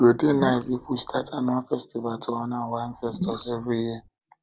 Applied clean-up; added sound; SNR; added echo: none; Gurgling / Liquid; 10 dB; none.